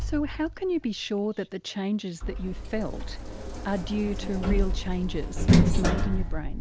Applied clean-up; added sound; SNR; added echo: none; Sliding door; -3 dB; none.